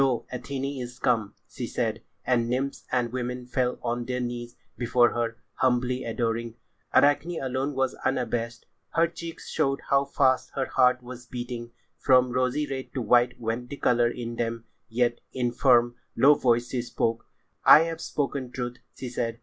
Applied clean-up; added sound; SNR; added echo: none; none; none; none.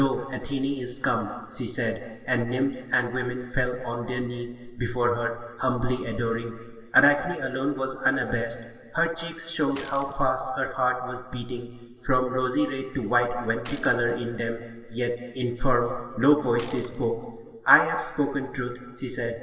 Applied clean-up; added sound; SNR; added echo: none; Gunshot, gunfire; 19 dB; reverberation time 2.2 s.